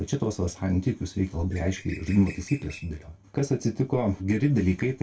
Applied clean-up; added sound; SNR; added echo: none; Bird; 18 dB; reverberation time 0.2 s.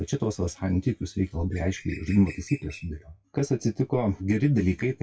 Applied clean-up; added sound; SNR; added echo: classical method WPE with log-MMSE.